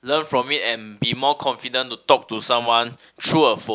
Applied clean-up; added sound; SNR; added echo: none; none; none; none.